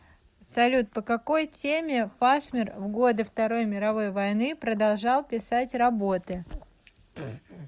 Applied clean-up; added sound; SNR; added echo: none; none; none; none.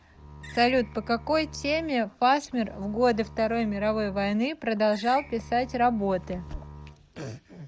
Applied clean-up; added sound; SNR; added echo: none; Bowed string instrument + Screech; 17 dB; none.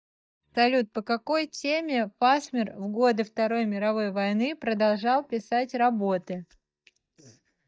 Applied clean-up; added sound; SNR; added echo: neural mask model DeepFilterNet 3.